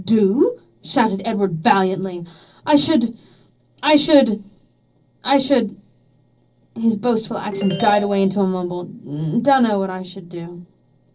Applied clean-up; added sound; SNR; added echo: neural separator model SepFormer DNS4.